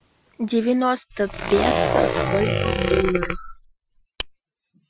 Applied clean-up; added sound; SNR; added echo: classical method Wiener filter.